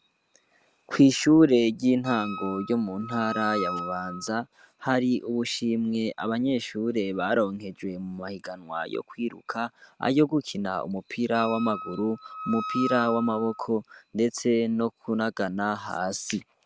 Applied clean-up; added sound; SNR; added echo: none; Wind instrument, woodwind instrument; 10 dB; none.